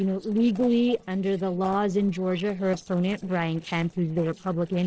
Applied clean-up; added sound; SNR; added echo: neural separator model SepFormer DNS4.